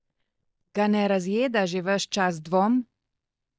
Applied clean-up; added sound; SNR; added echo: neural mask model DeepFilterNet 3.